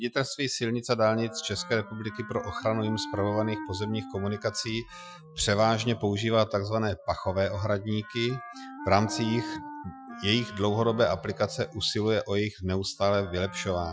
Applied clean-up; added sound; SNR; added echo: classical method Wiener filter.